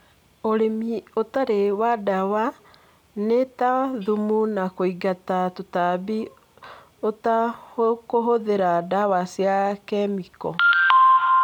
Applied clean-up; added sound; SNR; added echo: none; none; none; none.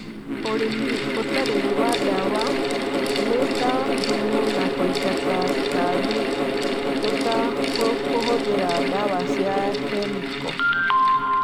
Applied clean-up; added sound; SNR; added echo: none; Mechanical fan; -2 dB; none.